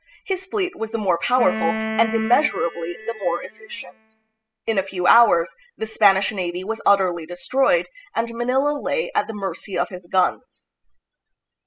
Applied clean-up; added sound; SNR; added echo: classical method spectral subtraction.